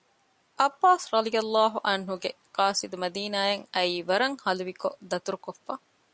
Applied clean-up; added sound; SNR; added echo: none; none; none; none.